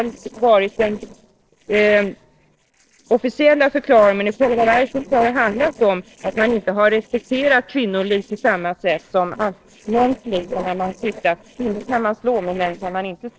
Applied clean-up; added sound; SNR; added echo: neural separator model SepFormer DNS4.